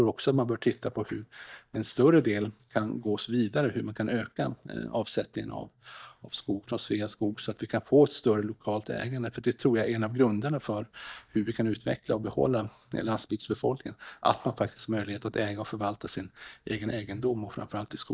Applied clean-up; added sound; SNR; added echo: neural mask model DeepFilterNet 3.